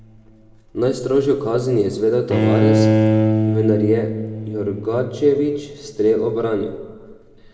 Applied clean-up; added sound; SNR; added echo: none; Bowed string instrument; 1 dB; reverberation time 1.2 s.